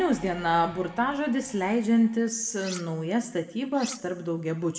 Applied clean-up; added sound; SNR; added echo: none; Cutlery, silverware; 15 dB; reverberation time 0.7 s.